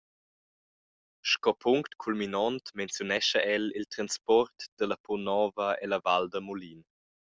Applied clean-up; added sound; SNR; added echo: none; none; none; none.